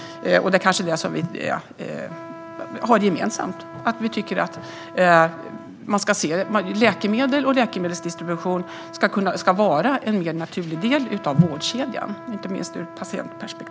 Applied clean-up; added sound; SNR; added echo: none; Trumpet; 16 dB; none.